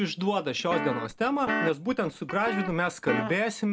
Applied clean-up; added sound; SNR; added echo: none; Guitar; 5 dB; none.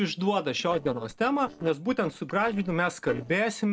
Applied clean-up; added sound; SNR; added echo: neural separator model SepFormer DNS4.